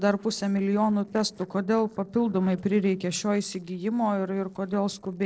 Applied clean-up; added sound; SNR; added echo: neural separator model SepFormer DNS4.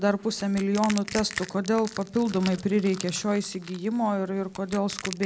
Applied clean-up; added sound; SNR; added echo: none; Crushing; 14 dB; none.